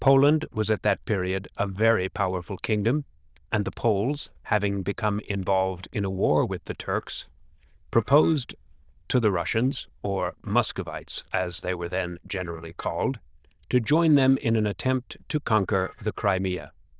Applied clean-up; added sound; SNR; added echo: neural diffusion model UNIVERSE++.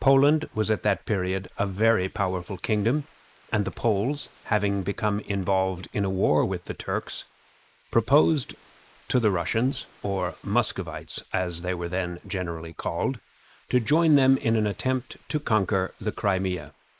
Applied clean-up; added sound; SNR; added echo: neural mask model Resemble Enhance denoiser.